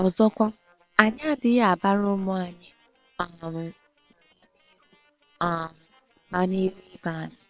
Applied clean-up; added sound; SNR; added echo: neural separator model SepFormer WHAM!.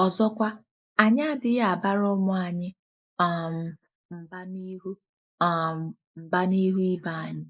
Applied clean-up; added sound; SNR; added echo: neural mask model Resemble Enhance denoiser.